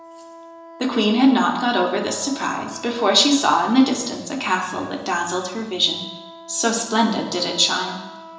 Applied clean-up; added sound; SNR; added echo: none; Wind instrument, woodwind instrument; 20 dB; reverberation time 1.0 s.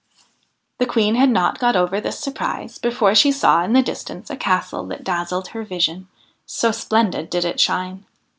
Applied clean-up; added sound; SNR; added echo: none; none; none; none.